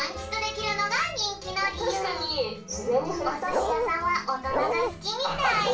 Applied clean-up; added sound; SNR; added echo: none; Bark; -1 dB; reverberation time 0.3 s.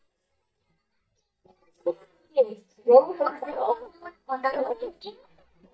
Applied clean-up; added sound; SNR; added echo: neural mask model DeepFilterNet 3.